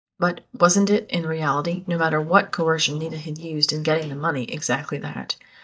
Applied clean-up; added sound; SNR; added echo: neural mask model DeepFilterNet 3.